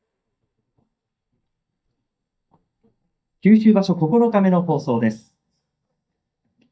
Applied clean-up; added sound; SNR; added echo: neural mask model DeepFilterNet 3.